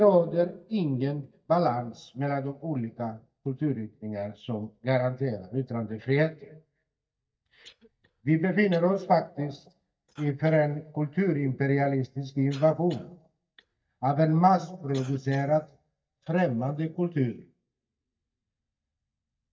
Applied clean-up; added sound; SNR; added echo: neural mask model DeepFilterNet 3.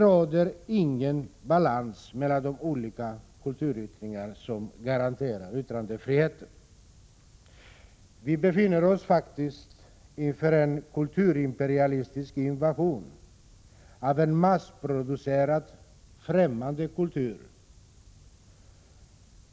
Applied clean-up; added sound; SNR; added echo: none; none; none; none.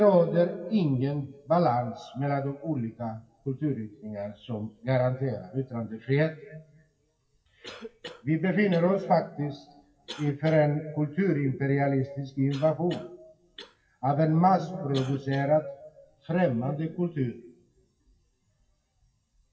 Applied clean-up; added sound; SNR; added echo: classical method WPE with log-MMSE.